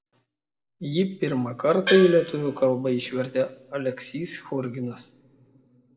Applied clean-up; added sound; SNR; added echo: none; Gong; 5 dB; reverberation time 1.4 s.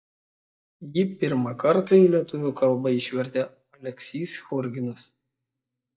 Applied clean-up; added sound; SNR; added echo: neural mask model DeepFilterNet 3.